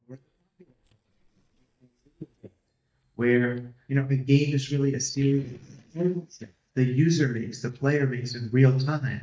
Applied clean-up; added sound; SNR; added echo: neural mask model DeepFilterNet 3.